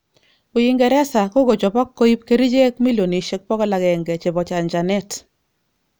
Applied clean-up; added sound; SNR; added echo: none; none; none; none.